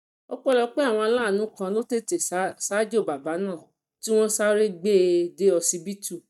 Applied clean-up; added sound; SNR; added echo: neural mask model DeepFilterNet 3.